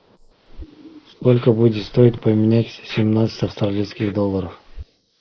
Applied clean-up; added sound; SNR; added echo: neural mask model Resemble Enhance denoiser.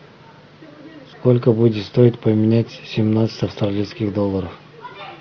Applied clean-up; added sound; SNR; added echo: none; none; none; none.